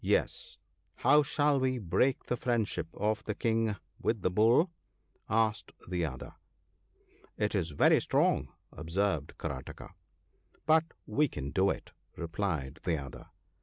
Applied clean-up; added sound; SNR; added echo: none; none; none; none.